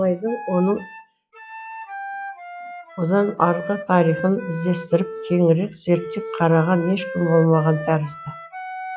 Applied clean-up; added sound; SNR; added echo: classical method log-MMSE.